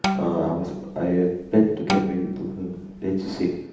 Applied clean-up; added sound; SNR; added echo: none; Bowed string instrument; 6 dB; reverberation time 0.8 s.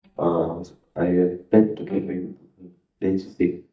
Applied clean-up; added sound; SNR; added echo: neural mask model DeepFilterNet 3.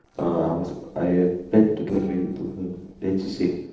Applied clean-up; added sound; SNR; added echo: neural separator model SepFormer DNS4.